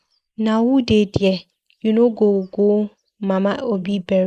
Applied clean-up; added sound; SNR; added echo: neural mask model Resemble Enhance denoiser.